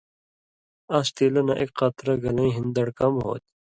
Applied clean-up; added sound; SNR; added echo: none; none; none; none.